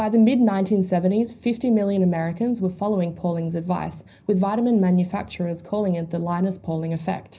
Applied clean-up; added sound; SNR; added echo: none; none; none; reverberation time 0.4 s.